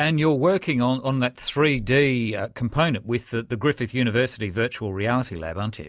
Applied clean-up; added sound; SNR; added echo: none; none; none; none.